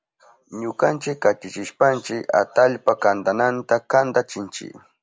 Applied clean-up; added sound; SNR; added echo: none; none; none; none.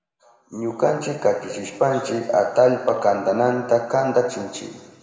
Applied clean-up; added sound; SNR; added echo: none; none; none; reverberation time 1.6 s.